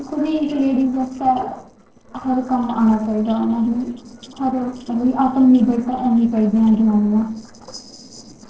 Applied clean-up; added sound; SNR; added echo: neural separator model SepFormer DNS4.